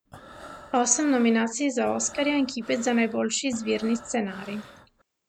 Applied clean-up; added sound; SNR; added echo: none; Breathing; 20 dB; none.